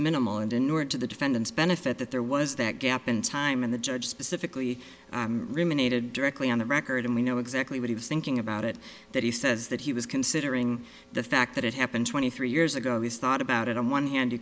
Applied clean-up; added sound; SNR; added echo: none; none; none; none.